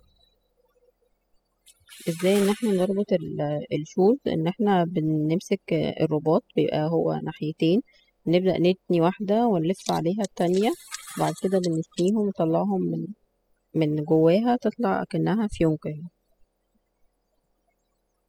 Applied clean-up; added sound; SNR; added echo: classical method spectral subtraction.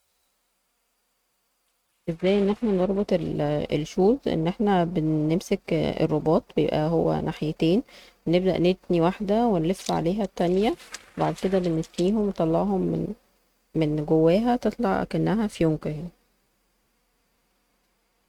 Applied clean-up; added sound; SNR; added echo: neural mask model RNNoise.